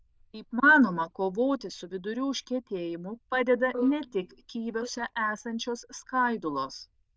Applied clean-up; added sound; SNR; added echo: neural diffusion model UNIVERSE++.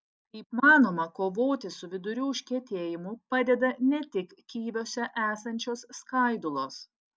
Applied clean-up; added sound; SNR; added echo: none; none; none; none.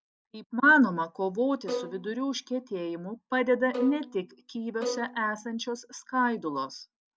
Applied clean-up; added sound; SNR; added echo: none; Bowed string instrument; 9 dB; none.